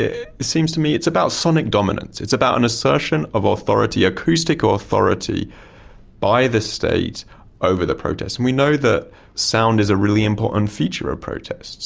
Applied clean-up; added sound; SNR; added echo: none; none; none; none.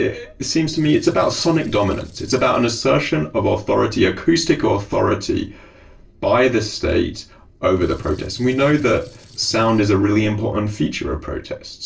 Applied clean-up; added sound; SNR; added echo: neural separator model SepFormer DNS4.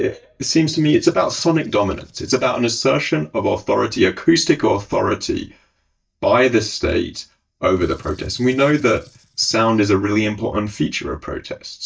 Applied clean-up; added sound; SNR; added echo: neural mask model DeepFilterNet 3.